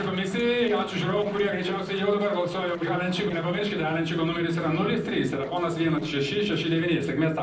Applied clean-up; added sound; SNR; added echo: neural separator model SepFormer DNS4.